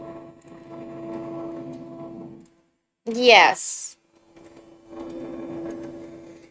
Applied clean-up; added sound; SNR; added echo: neural mask model RNNoise.